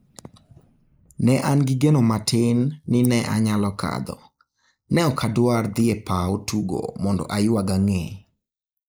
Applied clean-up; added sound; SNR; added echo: neural mask model Resemble Enhance denoiser.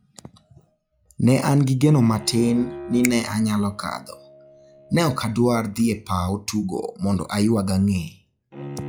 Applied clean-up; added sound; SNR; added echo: classical method log-MMSE.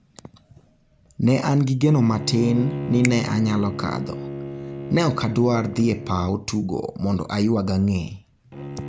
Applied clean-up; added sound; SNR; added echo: none; Finger snapping + Bowed string instrument; 11 dB; none.